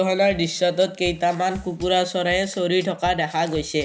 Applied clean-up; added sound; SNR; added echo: none; Bass drum / Drum kit; 20 dB; none.